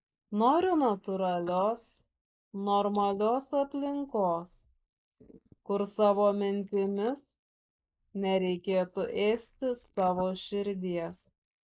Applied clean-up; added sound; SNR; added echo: neural mask model Resemble Enhance denoiser.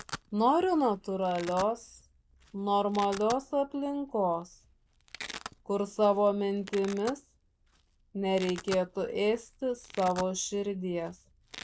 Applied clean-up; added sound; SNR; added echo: none; Domestic sounds, home sounds; 17 dB; none.